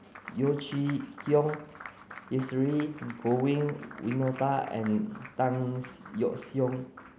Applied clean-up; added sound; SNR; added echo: none; Applause; 18 dB; none.